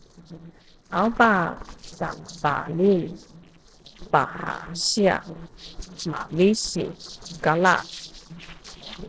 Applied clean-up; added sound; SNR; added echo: neural separator model SepFormer DNS4.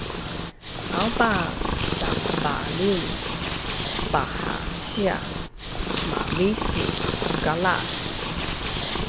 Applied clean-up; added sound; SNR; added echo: none; Purr; -1 dB; none.